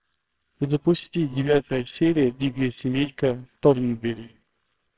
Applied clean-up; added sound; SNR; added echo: neural separator model SepFormer WHAMR!.